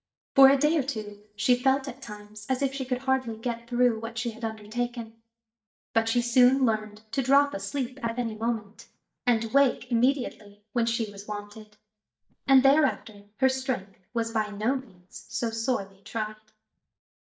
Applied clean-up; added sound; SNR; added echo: neural mask model DeepFilterNet 3.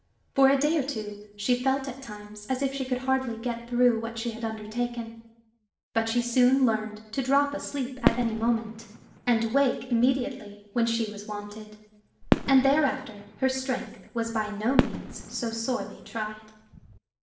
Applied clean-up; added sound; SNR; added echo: none; Fireworks; 5 dB; reverberation time 0.7 s.